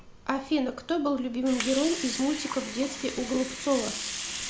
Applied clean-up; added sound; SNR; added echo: none; Water; 8 dB; none.